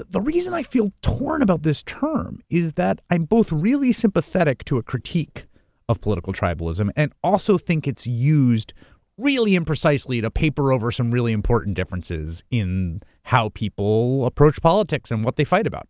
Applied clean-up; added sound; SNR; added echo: none; none; none; none.